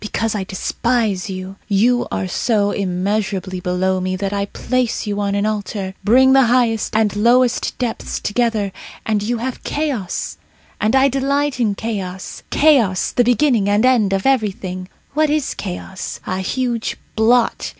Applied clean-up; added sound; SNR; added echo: none; none; none; none.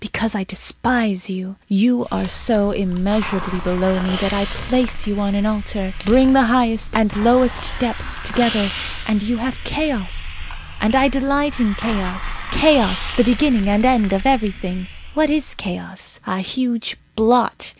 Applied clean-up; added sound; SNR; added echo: none; Hiss; 10 dB; none.